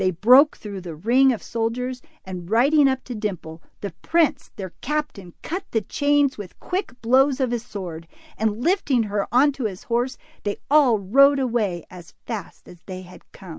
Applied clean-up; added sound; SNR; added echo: none; none; none; none.